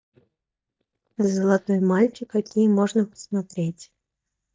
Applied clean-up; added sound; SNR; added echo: neural mask model DeepFilterNet 3.